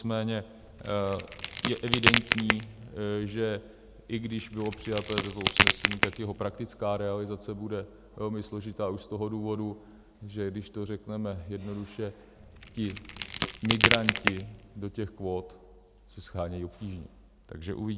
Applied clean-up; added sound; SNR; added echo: none; Crack; -4 dB; none.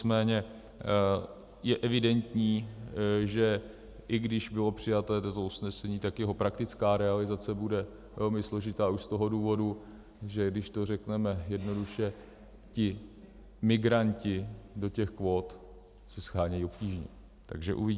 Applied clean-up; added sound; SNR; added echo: none; none; none; none.